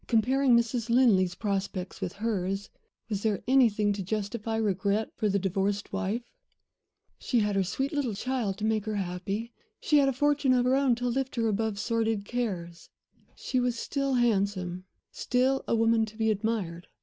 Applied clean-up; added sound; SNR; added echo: none; none; none; none.